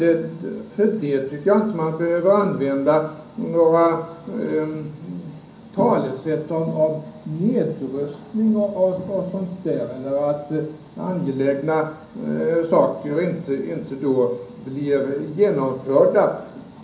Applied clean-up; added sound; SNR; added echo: none; none; none; reverberation time 0.6 s.